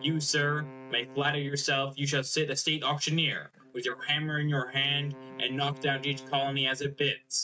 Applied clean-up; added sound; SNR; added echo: neural mask model RNNoise.